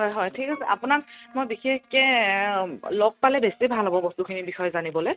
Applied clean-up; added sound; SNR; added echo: neural mask model RNNoise.